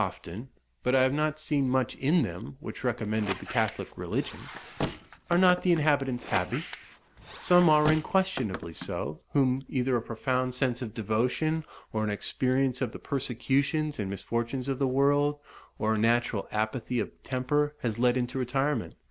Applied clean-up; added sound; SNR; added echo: none; Squeak; 11 dB; none.